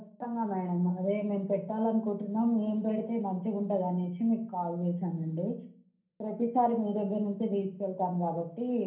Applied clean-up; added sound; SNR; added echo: none; none; none; reverberation time 0.6 s.